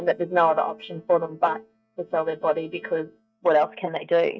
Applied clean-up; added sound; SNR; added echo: neural mask model DeepFilterNet 3.